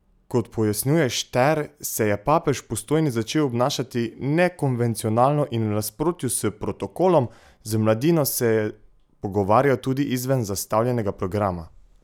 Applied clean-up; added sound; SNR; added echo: none; none; none; none.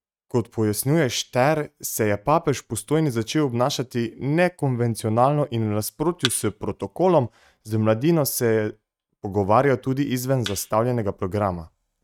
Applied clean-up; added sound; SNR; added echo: neural mask model RNNoise.